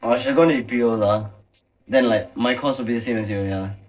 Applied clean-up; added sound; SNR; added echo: neural separator model SepFormer DNS4.